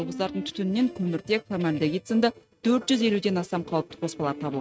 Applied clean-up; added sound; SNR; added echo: neural mask model RNNoise.